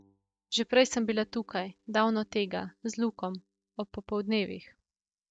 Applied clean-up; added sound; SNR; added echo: neural mask model DeepFilterNet 3.